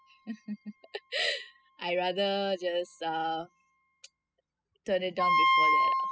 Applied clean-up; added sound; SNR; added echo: classical method spectral subtraction.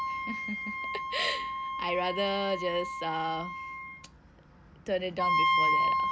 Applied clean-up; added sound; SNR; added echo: none; Wind instrument, woodwind instrument; -3 dB; none.